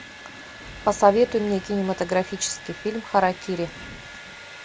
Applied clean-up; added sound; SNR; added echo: none; Domestic sounds, home sounds + Thunder; 15 dB; none.